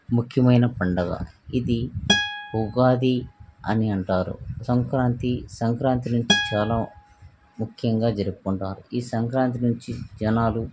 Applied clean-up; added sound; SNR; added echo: none; Acoustic guitar; 4 dB; none.